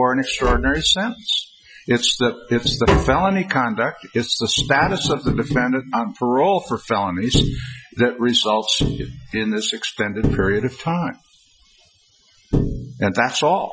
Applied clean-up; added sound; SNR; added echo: classical method Wiener filter.